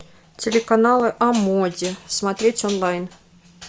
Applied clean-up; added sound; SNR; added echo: none; none; none; none.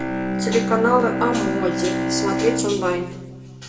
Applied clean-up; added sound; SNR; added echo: none; Bowed string instrument; 2 dB; reverberation time 0.7 s.